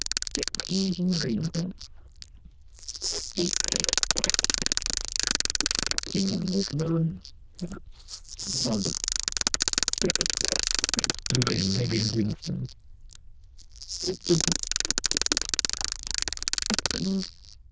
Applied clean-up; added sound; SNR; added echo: neural diffusion model UNIVERSE++.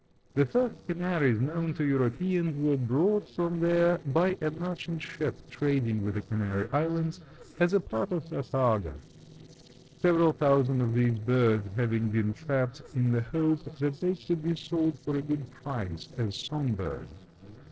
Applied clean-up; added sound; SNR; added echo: neural separator model SepFormer DNS4.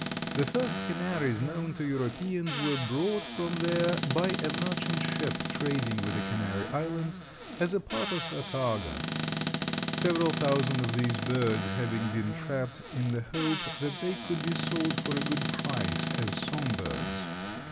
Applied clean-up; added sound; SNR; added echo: none; Squeak / Cupboard open or close; -2 dB; none.